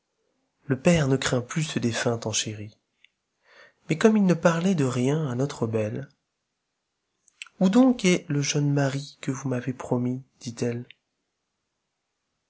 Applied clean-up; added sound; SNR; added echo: none; none; none; none.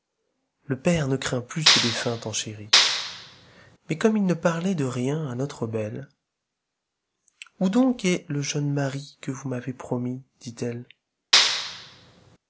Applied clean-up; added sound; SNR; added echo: none; Clapping; -4 dB; none.